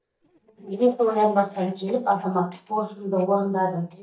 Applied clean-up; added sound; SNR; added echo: neural mask model DeepFilterNet 3.